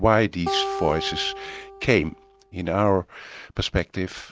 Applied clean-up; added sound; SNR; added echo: none; Acoustic guitar; 8 dB; none.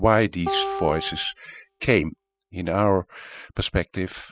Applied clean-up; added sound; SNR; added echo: classical method spectral subtraction.